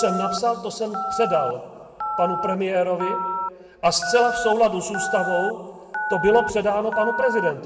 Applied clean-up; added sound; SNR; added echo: none; Telephone; 5 dB; reverberation time 1.4 s.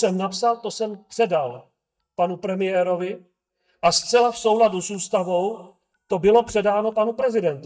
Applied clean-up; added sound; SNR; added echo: neural mask model DeepFilterNet 3.